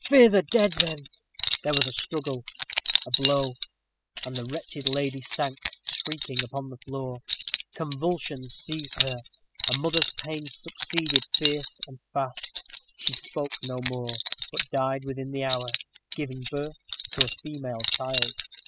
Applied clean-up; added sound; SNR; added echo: classical method spectral subtraction.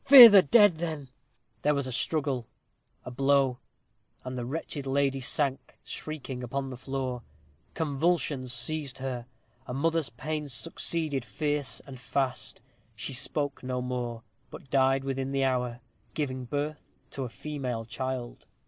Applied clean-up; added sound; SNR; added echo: none; none; none; none.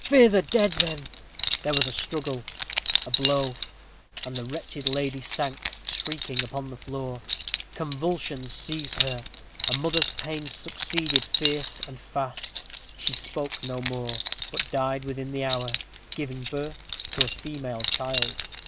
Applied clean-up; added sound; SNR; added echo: none; Keys jangling; 2 dB; none.